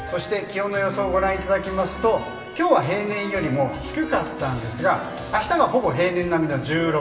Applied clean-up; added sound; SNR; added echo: none; none; none; reverberation time 1.0 s.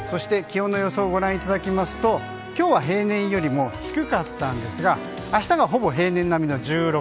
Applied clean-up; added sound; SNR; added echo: none; none; none; none.